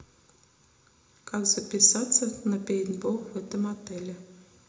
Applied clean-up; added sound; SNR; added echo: none; none; none; reverberation time 0.5 s.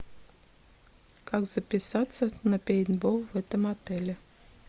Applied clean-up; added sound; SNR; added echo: none; none; none; none.